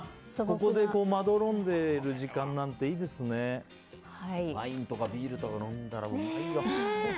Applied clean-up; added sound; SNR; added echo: none; none; none; none.